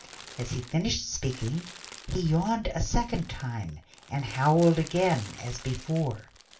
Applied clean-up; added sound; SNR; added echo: none; Crumpling, crinkling; 19 dB; reverberation time 0.2 s.